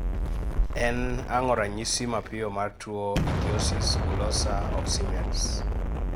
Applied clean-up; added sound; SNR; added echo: none; Explosion; -3 dB; none.